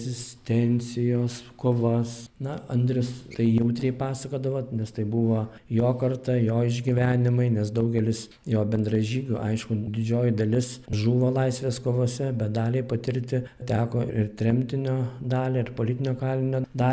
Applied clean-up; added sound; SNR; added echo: none; none; none; none.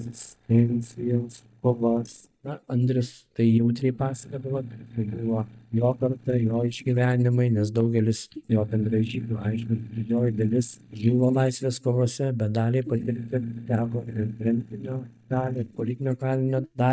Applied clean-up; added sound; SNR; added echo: neural mask model DeepFilterNet 3.